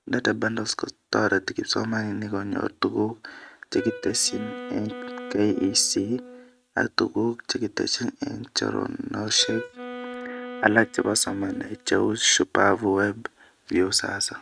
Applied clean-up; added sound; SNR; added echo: neural mask model RNNoise.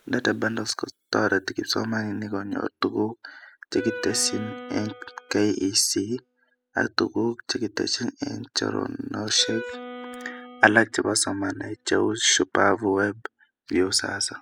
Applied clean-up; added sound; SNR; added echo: classical method spectral subtraction.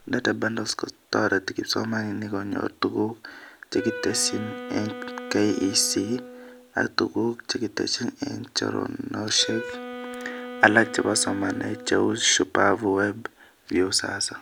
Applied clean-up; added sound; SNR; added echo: none; Wind instrument, woodwind instrument; 12 dB; none.